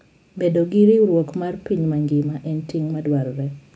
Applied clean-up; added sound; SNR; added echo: none; none; none; none.